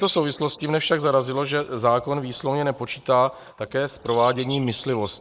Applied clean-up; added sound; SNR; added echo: neural mask model Resemble Enhance denoiser.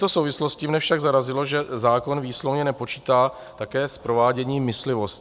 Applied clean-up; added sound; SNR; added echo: none; none; none; none.